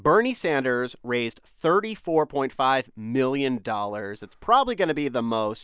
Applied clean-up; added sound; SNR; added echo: none; none; none; none.